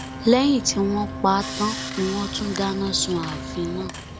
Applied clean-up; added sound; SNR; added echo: none; Sawing + Brass instrument; 9 dB; none.